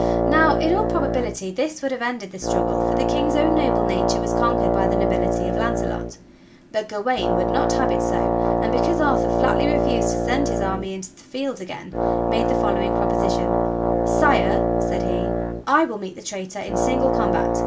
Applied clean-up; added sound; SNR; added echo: none; Brass instrument; -4 dB; none.